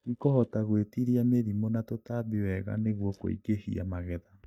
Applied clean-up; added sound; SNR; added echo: neural mask model DeepFilterNet 3.